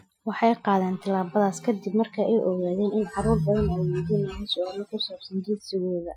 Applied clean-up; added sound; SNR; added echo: classical method Wiener filter.